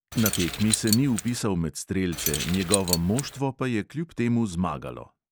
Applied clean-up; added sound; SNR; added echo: none; Keys jangling; 4 dB; none.